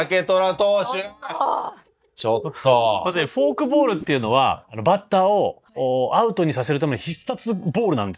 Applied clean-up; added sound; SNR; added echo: neural mask model DeepFilterNet 3.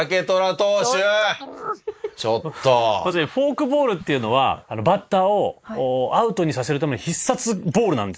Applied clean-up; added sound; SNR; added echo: neural mask model Resemble Enhance denoiser.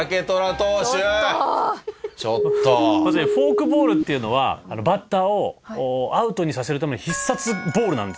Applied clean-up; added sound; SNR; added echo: none; Siren; -2 dB; none.